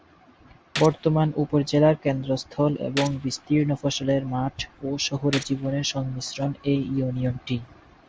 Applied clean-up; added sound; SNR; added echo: none; Gunshot, gunfire; 16 dB; none.